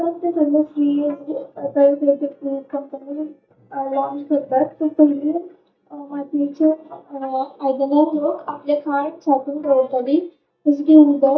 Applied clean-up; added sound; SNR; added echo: neural mask model DeepFilterNet 3.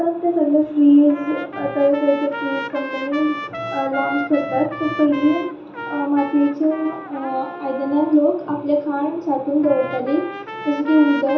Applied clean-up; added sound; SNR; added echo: none; Trumpet; 12 dB; reverberation time 1.2 s.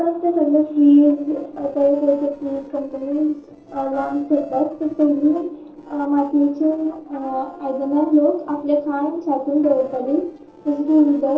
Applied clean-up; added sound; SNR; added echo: neural separator model SepFormer DNS4.